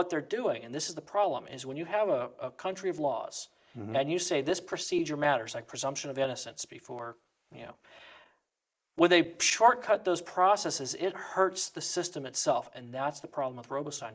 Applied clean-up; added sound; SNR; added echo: neural mask model Resemble Enhance denoiser.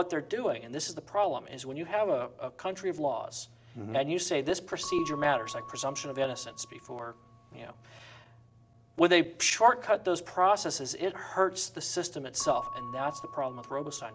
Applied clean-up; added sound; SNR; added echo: none; Keyboard (musical) / Bell; 17 dB; none.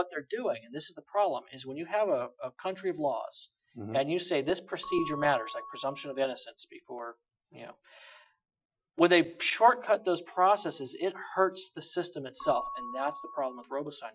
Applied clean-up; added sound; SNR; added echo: classical method Wiener filter.